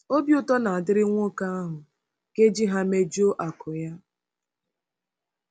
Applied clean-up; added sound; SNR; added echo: none; none; none; none.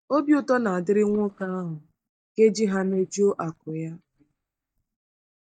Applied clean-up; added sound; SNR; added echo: neural mask model DeepFilterNet 3.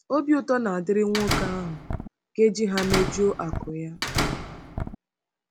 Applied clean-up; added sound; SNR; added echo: none; Slam; 3 dB; none.